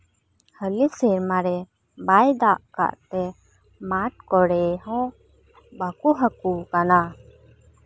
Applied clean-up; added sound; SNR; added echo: none; none; none; none.